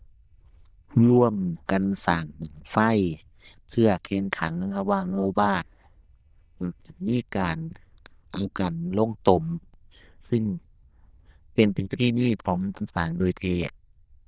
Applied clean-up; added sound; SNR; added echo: neural diffusion model UNIVERSE++.